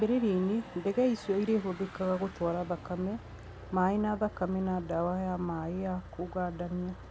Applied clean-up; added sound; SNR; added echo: none; Motor vehicle (road); 15 dB; none.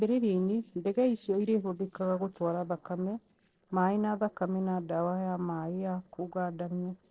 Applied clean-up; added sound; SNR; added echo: neural separator model SepFormer DNS4.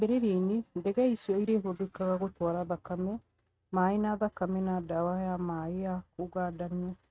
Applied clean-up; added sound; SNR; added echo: neural mask model RNNoise.